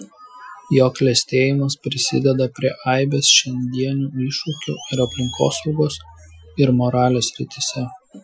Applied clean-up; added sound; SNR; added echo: classical method Wiener filter.